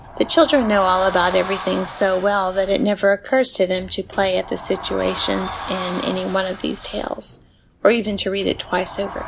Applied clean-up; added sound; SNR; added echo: none; Sliding door; 12 dB; none.